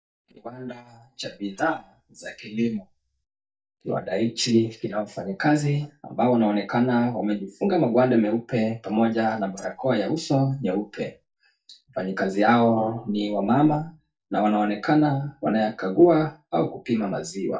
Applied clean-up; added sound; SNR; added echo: neural mask model DeepFilterNet 3.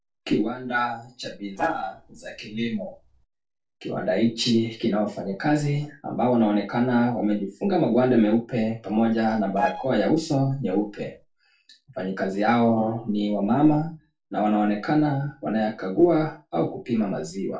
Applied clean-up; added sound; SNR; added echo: neural separator model SepFormer DNS4.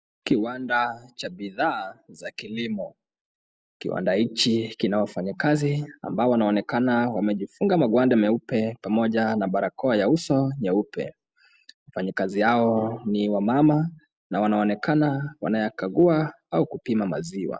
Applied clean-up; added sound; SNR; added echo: none; none; none; none.